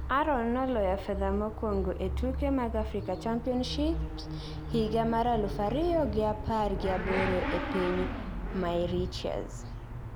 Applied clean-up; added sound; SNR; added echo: none; Motorcycle / Accelerating, revving, vroom; 4 dB; none.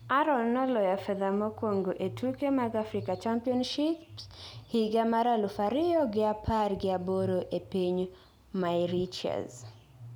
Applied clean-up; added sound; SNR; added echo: none; none; none; none.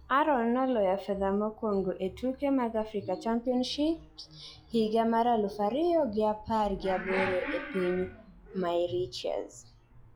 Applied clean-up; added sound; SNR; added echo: classical method log-MMSE.